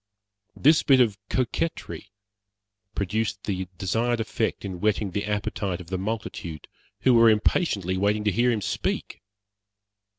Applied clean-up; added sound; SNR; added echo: none; none; none; none.